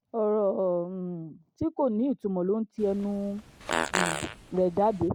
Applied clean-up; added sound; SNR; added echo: none; Fart; 5 dB; none.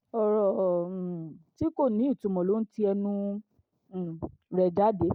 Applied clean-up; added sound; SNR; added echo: none; none; none; none.